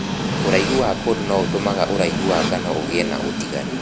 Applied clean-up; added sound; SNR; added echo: none; Train; 1 dB; none.